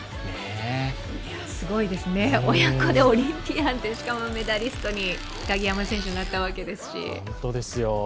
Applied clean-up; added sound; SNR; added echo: none; Fart; 18 dB; none.